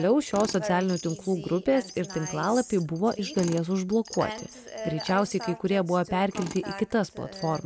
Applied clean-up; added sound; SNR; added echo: none; Tools + Wind chime; 17 dB; none.